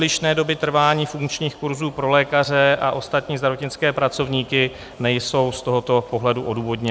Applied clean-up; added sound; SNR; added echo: none; none; none; none.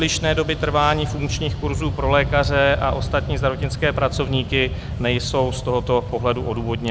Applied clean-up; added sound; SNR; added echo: none; Fixed-wing aircraft, airplane; 5 dB; none.